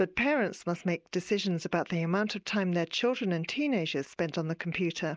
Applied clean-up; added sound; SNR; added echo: none; none; none; none.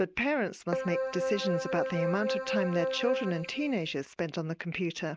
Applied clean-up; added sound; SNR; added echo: none; Keyboard (musical); 1 dB; none.